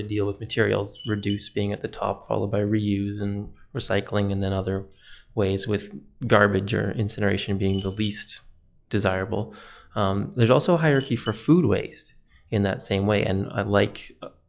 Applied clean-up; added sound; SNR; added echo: classical method log-MMSE.